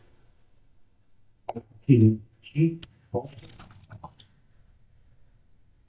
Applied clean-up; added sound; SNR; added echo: neural mask model DeepFilterNet 3.